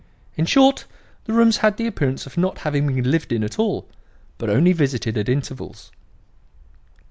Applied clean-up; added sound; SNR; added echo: none; none; none; none.